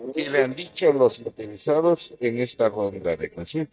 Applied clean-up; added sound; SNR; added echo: neural mask model DeepFilterNet 3.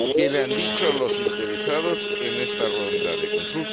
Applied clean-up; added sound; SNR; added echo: none; Idling / Sawing / Accelerating, revving, vroom; -3 dB; none.